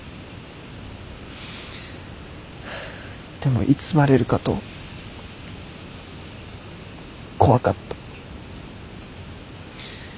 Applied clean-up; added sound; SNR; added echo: none; none; none; none.